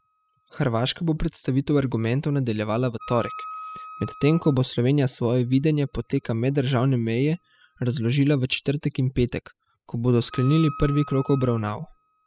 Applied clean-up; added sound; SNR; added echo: classical method spectral subtraction.